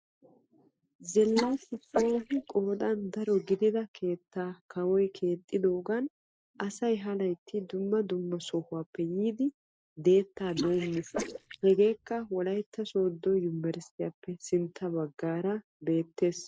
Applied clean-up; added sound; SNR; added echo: neural mask model Resemble Enhance denoiser.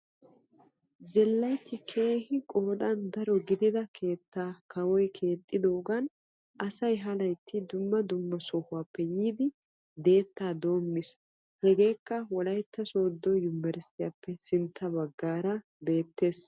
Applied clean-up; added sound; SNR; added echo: none; none; none; none.